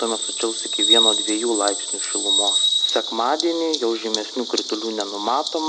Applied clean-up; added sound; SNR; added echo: none; Bird vocalization, bird call, bird song; -2 dB; none.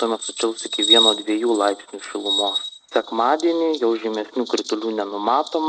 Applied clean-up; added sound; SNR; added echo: neural mask model RNNoise.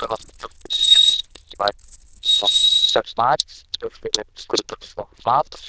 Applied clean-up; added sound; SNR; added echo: neural diffusion model UNIVERSE++.